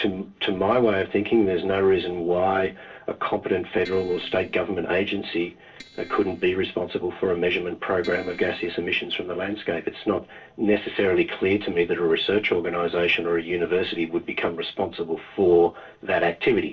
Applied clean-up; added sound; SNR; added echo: neural separator model SepFormer DNS4.